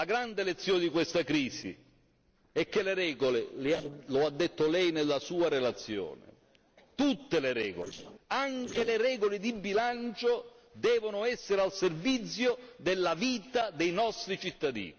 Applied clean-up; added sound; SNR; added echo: neural separator model SepFormer DNS4.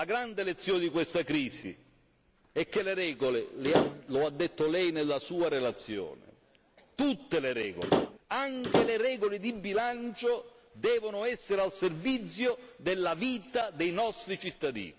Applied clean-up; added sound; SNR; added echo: none; Slam / Wood; -3 dB; none.